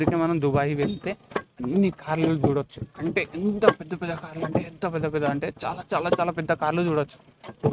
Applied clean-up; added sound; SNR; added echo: neural mask model RNNoise.